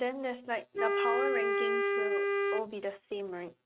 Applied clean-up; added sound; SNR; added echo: neural mask model RNNoise.